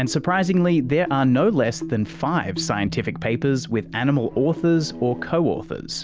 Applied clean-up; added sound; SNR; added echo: none; none; none; none.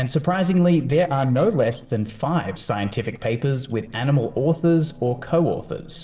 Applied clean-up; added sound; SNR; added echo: neural separator model SepFormer DNS4.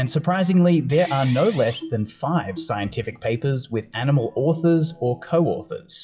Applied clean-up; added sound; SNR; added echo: classical method WPE with log-MMSE.